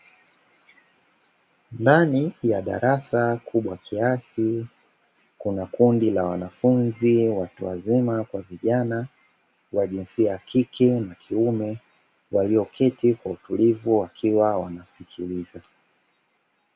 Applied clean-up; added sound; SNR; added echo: none; none; none; none.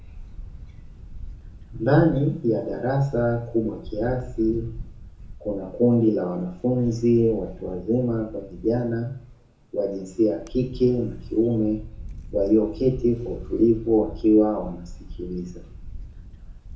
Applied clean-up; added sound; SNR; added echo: none; Camera; 14 dB; reverberation time 0.5 s.